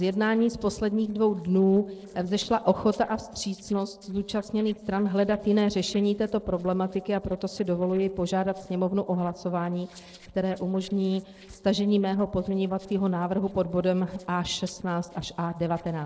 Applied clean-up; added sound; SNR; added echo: neural separator model SepFormer DNS4.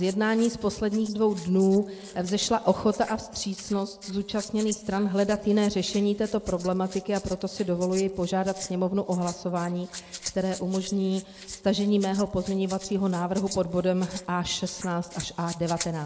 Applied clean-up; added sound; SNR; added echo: neural mask model Resemble Enhance denoiser.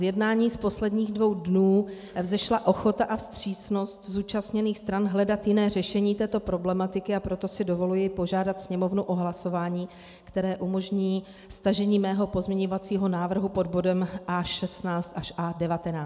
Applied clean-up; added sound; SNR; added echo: none; none; none; none.